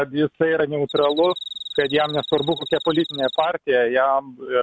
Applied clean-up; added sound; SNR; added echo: none; Cricket; 12 dB; none.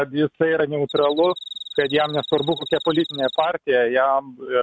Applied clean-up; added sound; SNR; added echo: neural mask model RNNoise.